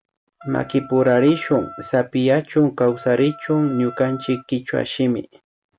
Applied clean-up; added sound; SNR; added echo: none; Wind instrument, woodwind instrument; 18 dB; none.